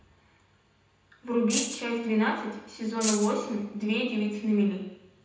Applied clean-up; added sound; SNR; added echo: none; Rattle (instrument); 2 dB; reverberation time 0.9 s.